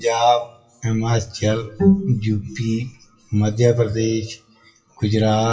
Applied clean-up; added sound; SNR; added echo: classical method WPE with log-MMSE.